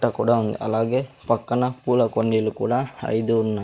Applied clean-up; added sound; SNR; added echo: neural mask model Resemble Enhance denoiser.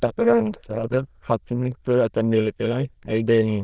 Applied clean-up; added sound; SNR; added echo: neural diffusion model UNIVERSE++.